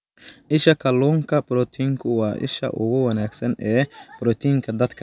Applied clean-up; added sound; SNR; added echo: none; none; none; none.